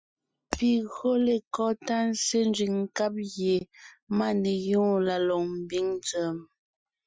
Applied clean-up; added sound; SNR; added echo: classical method Wiener filter.